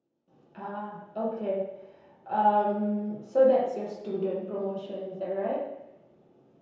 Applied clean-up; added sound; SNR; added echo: none; none; none; reverberation time 0.9 s.